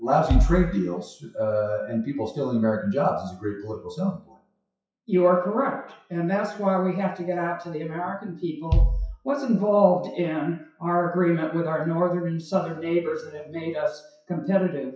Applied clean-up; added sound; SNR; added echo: classical method WPE with log-MMSE.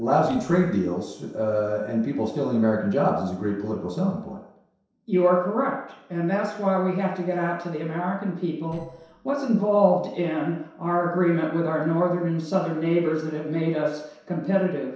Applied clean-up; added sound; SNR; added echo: neural separator model SepFormer DNS4.